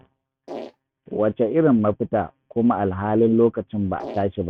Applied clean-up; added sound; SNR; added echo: neural mask model RNNoise.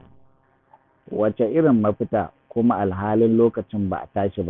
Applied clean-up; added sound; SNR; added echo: none; none; none; none.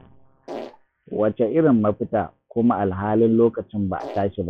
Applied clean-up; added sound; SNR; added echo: classical method log-MMSE.